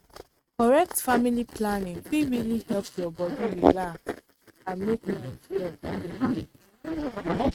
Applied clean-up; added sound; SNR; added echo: neural mask model RNNoise.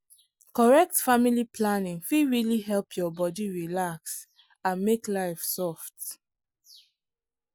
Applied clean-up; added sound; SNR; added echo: none; none; none; none.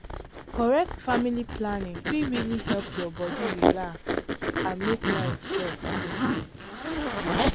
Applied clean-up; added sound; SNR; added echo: none; Zipper (clothing); -2 dB; none.